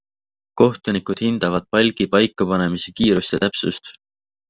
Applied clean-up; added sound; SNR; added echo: none; none; none; none.